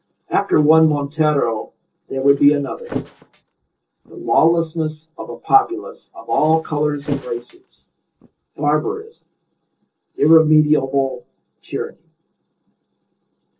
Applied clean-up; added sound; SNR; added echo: neural separator model SepFormer DNS4.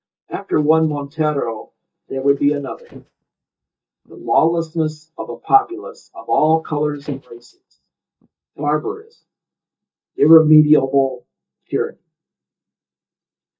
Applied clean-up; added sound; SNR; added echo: neural mask model DeepFilterNet 3.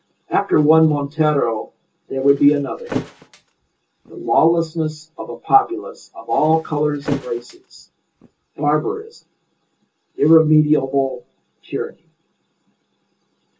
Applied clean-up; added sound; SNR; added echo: none; Thump, thud; 12 dB; reverberation time 0.2 s.